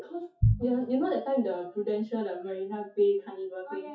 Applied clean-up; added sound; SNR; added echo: classical method WPE with log-MMSE.